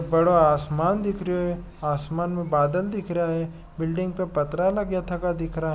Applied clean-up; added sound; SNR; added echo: none; none; none; none.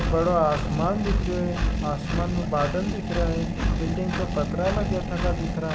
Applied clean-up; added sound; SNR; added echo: none; Engine; -1 dB; none.